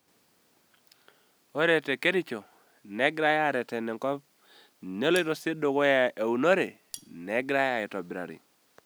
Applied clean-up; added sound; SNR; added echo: none; Cutlery, silverware; 18 dB; none.